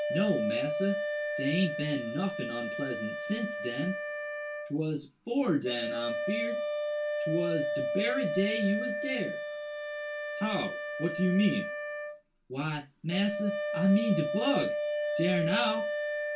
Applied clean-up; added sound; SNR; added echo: none; Wind instrument, woodwind instrument; 2 dB; reverberation time 0.2 s.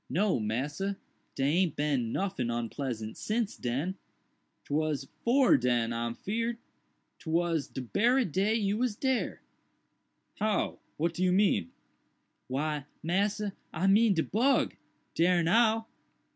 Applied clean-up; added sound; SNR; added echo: none; none; none; none.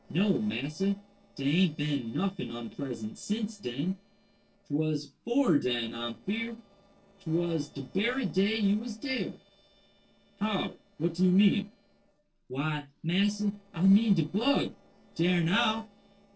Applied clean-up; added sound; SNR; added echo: neural separator model SepFormer DNS4.